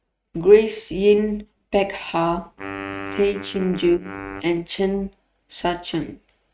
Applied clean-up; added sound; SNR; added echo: neural mask model RNNoise.